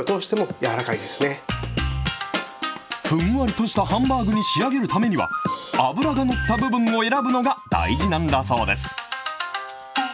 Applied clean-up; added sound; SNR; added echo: none; none; none; none.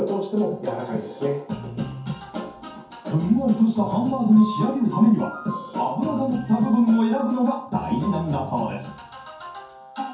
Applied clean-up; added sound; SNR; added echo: none; none; none; reverberation time 0.6 s.